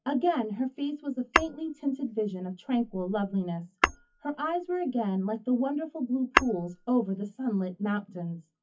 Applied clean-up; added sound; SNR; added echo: classical method WPE with log-MMSE.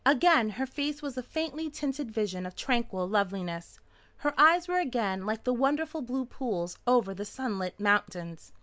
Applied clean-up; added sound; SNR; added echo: none; none; none; none.